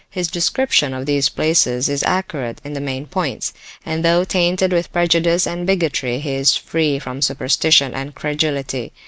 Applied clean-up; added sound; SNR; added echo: none; none; none; none.